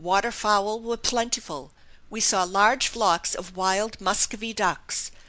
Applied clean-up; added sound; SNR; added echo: none; none; none; none.